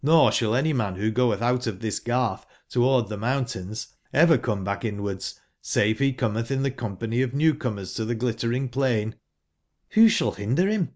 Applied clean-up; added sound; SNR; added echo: none; none; none; none.